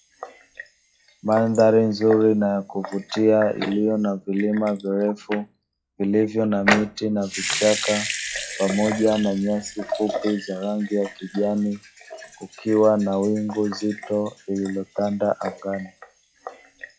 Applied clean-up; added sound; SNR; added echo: classical method log-MMSE.